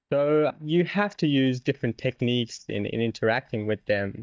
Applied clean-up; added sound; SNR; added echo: neural mask model DeepFilterNet 3.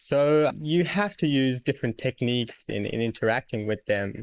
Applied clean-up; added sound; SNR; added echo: neural mask model Resemble Enhance denoiser.